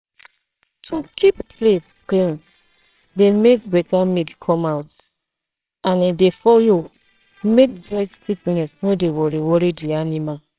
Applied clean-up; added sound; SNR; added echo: neural separator model SepFormer WHAMR!.